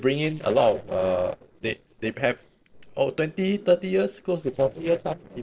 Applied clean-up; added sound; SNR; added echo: neural separator model SepFormer DNS4.